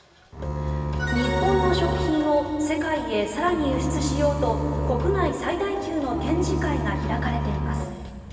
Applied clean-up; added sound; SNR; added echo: none; Bowed string instrument; 3 dB; reverberation time 2.6 s.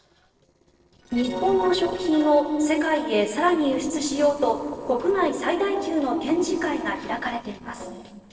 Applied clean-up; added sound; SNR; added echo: neural separator model SepFormer DNS4.